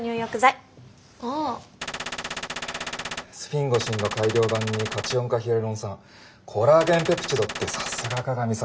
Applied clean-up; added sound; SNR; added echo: none; Gunshot, gunfire; 7 dB; none.